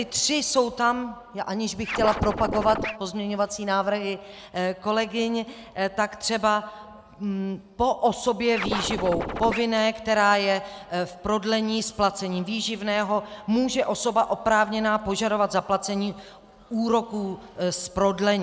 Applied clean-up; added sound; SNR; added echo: none; Scratching (performance technique); 5 dB; none.